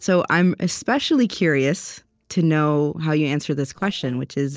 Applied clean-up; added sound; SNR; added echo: neural separator model SepFormer DNS4.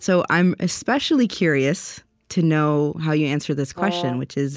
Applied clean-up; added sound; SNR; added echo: none; Brass instrument; 10 dB; none.